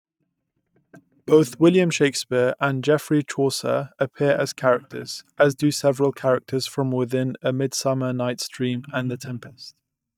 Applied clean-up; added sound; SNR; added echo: neural mask model DeepFilterNet 3.